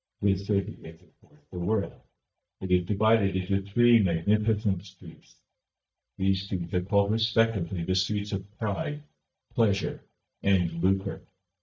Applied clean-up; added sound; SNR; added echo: neural mask model DeepFilterNet 3.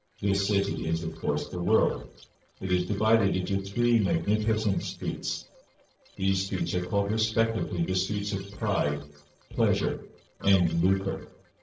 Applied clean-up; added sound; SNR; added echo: neural separator model SepFormer DNS4.